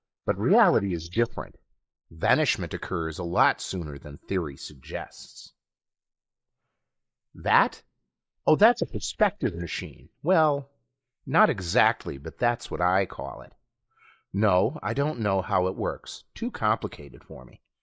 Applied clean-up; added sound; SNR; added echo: neural mask model Resemble Enhance denoiser.